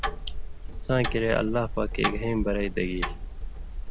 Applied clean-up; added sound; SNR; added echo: none; Tick-tock; 2 dB; none.